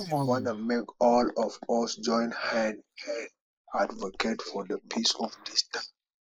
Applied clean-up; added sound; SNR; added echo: neural mask model Resemble Enhance denoiser.